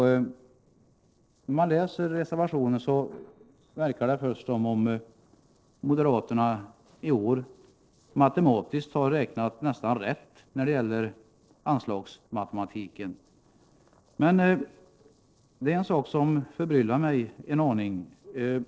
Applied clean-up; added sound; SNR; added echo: neural separator model SepFormer DNS4.